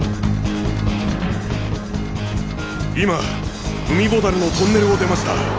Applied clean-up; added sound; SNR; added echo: none; Wind instrument, woodwind instrument; 19 dB; none.